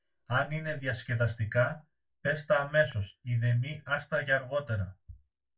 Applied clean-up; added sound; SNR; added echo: neural mask model DeepFilterNet 3.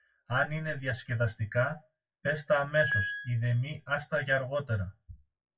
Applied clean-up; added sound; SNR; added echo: classical method WPE with log-MMSE.